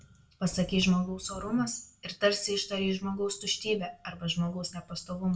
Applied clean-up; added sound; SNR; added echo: none; Wind; 16 dB; reverberation time 0.2 s.